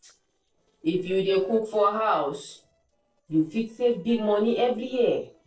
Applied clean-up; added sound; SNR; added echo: neural separator model SepFormer DNS4.